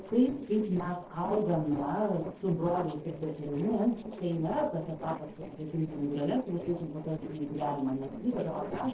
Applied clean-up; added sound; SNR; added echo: neural separator model SepFormer DNS4.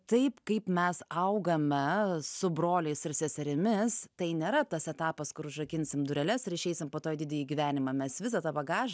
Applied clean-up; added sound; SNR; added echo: none; none; none; none.